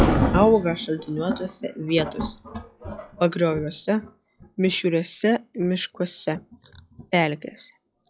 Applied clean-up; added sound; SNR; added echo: classical method log-MMSE.